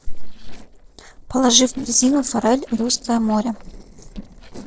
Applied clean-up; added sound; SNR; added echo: neural separator model SepFormer DNS4.